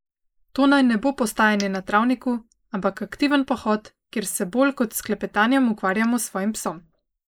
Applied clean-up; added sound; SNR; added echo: neural mask model Resemble Enhance denoiser.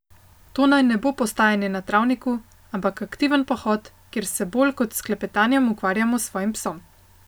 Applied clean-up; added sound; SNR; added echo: none; none; none; none.